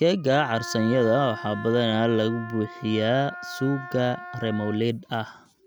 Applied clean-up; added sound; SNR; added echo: none; Wind instrument, woodwind instrument; 14 dB; none.